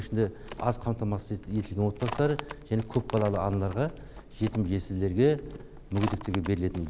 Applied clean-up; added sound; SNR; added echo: none; Livestock, farm animals, working animals; 13 dB; none.